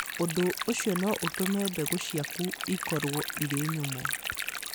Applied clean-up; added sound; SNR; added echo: none; Stream; 4 dB; none.